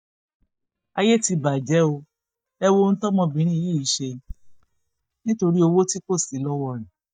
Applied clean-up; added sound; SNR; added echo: neural mask model DeepFilterNet 3.